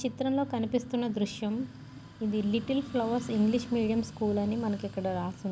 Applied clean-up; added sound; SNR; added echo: none; none; none; none.